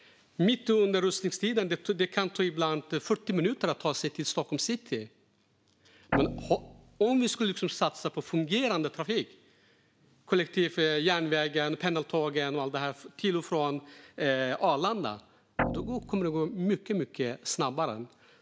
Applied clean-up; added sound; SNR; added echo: none; Guitar; 5 dB; none.